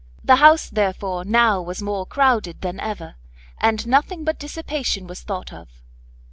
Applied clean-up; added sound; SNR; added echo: none; none; none; none.